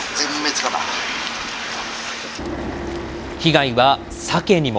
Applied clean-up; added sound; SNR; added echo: none; Waves, surf; 20 dB; none.